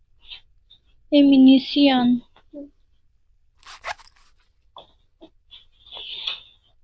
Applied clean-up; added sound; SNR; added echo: neural diffusion model UNIVERSE++.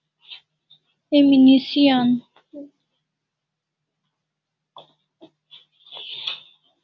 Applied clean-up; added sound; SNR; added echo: none; none; none; none.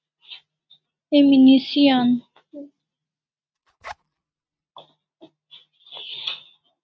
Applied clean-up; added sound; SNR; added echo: neural mask model RNNoise.